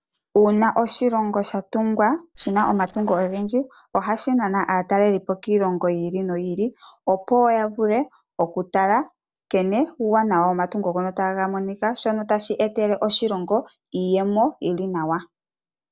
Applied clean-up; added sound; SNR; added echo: neural separator model SepFormer DNS4.